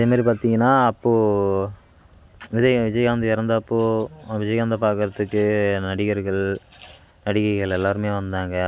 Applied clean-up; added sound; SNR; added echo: none; none; none; none.